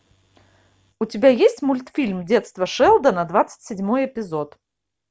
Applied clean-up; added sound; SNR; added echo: none; none; none; none.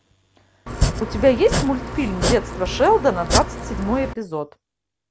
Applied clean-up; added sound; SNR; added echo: none; Domestic sounds, home sounds; 2 dB; none.